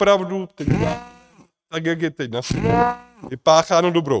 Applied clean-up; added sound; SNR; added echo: neural mask model RNNoise.